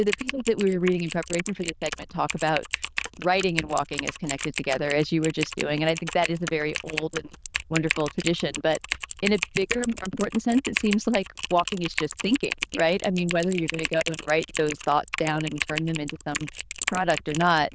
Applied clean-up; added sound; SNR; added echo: neural diffusion model UNIVERSE++.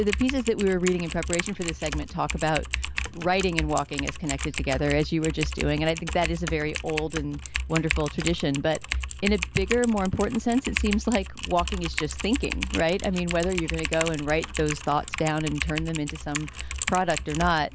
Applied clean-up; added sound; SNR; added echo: none; Typing; 5 dB; none.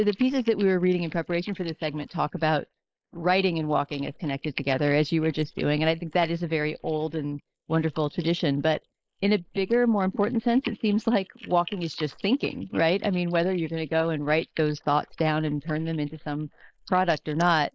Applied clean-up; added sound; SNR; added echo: neural mask model Resemble Enhance denoiser.